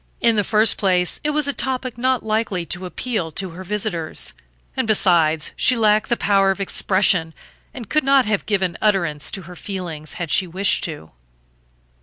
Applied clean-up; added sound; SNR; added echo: none; none; none; none.